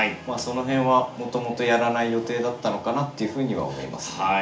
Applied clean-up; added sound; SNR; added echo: none; none; none; reverberation time 0.4 s.